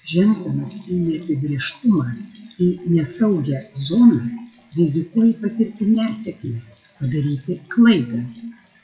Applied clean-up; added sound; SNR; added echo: classical method WPE with log-MMSE.